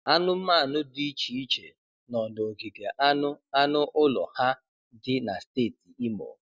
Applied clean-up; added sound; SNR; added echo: none; none; none; none.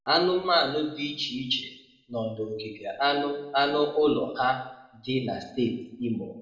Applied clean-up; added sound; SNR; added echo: none; none; none; reverberation time 0.7 s.